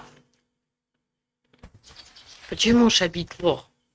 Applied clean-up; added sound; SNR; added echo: neural mask model RNNoise.